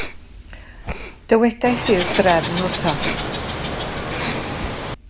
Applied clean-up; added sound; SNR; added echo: none; Respiratory sounds + Water / Bird; 4 dB; none.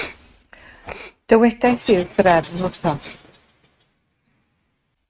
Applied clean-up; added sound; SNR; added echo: neural mask model RNNoise.